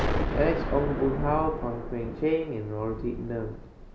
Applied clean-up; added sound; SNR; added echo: none; Explosion; 2 dB; none.